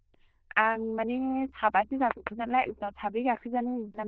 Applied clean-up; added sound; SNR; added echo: neural diffusion model UNIVERSE++.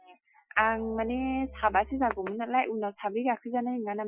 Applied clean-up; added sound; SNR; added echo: classical method Wiener filter.